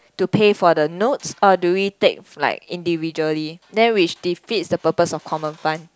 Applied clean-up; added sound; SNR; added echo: none; none; none; none.